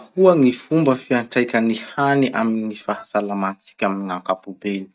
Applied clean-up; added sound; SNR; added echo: neural mask model DeepFilterNet 3.